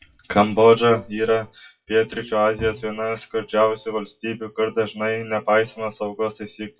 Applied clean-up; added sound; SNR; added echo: classical method WPE with log-MMSE.